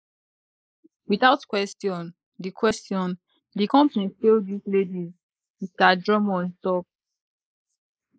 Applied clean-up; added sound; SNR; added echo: neural mask model Resemble Enhance denoiser.